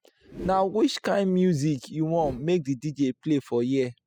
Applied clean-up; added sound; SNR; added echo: classical method spectral subtraction.